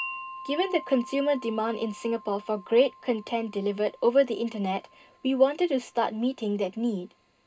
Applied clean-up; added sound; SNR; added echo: none; Wind chime; 18 dB; reverberation time 0.2 s.